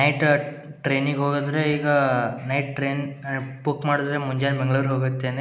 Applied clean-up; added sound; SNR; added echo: none; none; none; none.